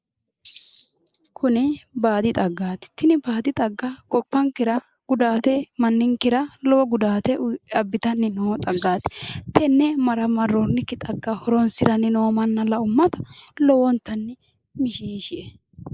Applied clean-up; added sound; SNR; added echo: neural mask model Resemble Enhance denoiser.